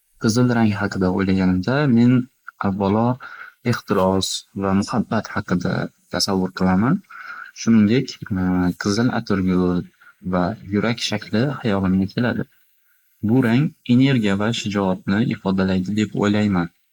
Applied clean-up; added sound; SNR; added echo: neural mask model Resemble Enhance denoiser.